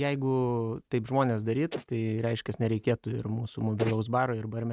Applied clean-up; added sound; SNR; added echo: neural mask model RNNoise.